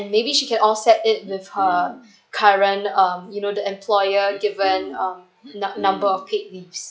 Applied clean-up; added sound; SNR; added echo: classical method log-MMSE.